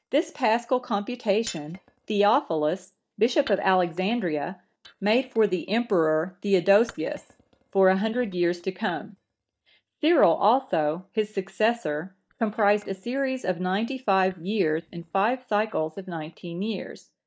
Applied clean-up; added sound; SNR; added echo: neural mask model DeepFilterNet 3.